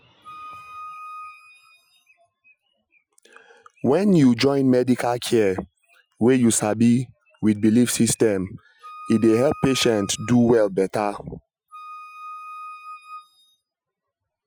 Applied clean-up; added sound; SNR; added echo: classical method Wiener filter.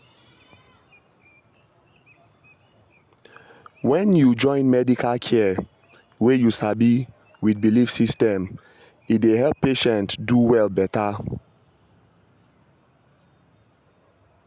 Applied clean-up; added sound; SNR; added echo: none; none; none; none.